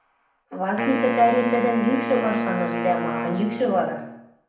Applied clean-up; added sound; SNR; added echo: none; Wind instrument, woodwind instrument; 4 dB; reverberation time 0.7 s.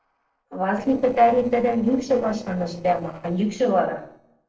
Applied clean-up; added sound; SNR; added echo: neural separator model SepFormer DNS4.